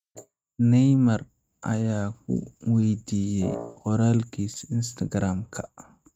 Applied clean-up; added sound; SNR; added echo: neural mask model RNNoise.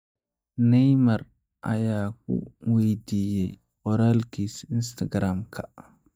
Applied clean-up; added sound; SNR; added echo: neural mask model DeepFilterNet 3.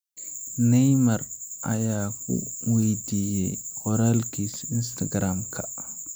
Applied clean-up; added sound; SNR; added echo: none; none; none; none.